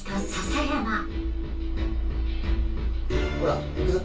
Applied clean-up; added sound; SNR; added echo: none; none; none; reverberation time 0.2 s.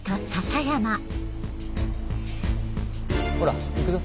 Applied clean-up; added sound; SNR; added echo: none; none; none; none.